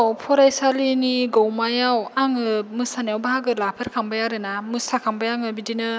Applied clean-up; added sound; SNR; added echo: none; none; none; none.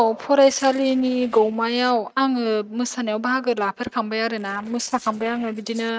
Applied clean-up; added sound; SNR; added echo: neural mask model RNNoise.